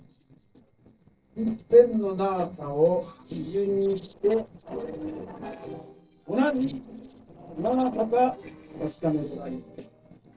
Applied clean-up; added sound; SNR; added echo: neural separator model SepFormer DNS4.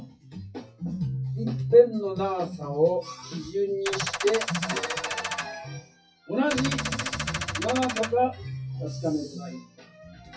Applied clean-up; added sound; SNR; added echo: classical method WPE with log-MMSE.